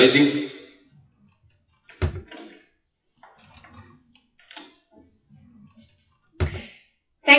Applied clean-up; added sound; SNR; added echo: classical method WPE with log-MMSE.